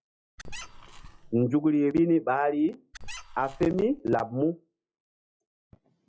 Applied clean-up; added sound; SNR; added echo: classical method log-MMSE.